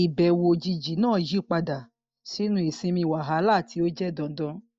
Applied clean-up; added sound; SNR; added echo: neural mask model DeepFilterNet 3.